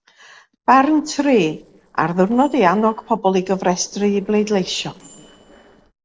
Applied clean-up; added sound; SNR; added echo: neural separator model SepFormer DNS4.